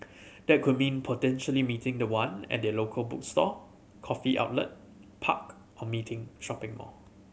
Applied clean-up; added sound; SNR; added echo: none; none; none; none.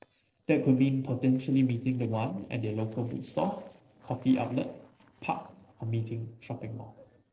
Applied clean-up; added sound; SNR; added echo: neural separator model SepFormer DNS4.